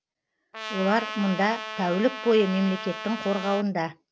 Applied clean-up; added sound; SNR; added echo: none; Trumpet; 9 dB; none.